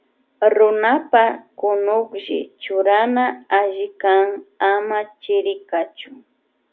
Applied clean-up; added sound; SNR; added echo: none; none; none; none.